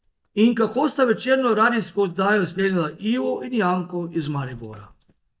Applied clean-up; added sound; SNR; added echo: neural mask model DeepFilterNet 3.